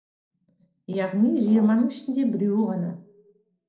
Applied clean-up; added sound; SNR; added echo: neural separator model SepFormer DNS4.